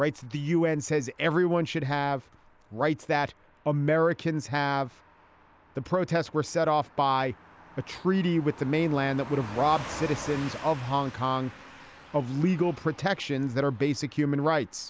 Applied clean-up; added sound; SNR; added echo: none; Car passing by / Truck; 18 dB; none.